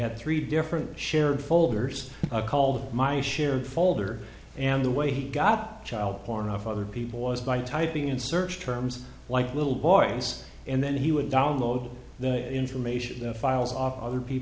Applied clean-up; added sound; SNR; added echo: none; Raindrop / Drip; 12 dB; none.